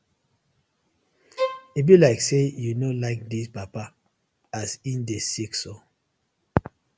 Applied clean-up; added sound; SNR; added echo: none; Bowed string instrument; 7 dB; none.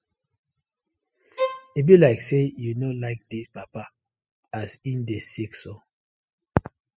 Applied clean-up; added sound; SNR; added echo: classical method spectral subtraction.